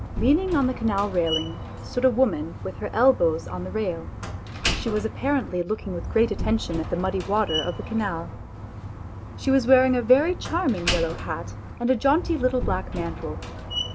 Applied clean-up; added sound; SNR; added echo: none; Slam; 7 dB; none.